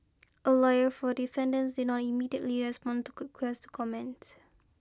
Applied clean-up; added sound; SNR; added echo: none; none; none; none.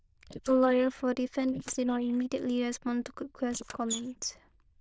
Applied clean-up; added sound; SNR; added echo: neural diffusion model UNIVERSE++.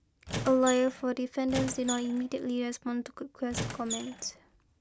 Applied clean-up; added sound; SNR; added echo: none; Squeak; 8 dB; none.